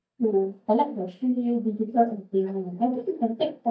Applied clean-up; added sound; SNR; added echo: neural mask model DeepFilterNet 3.